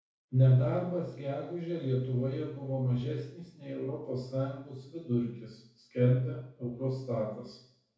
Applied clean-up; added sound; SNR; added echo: none; none; none; reverberation time 0.6 s.